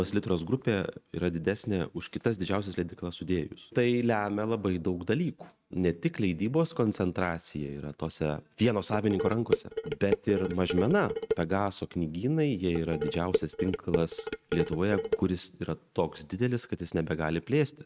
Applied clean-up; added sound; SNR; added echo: neural mask model RNNoise.